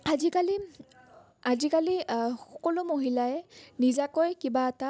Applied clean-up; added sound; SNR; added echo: none; none; none; none.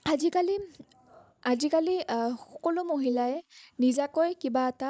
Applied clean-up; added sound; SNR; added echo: neural mask model Resemble Enhance denoiser.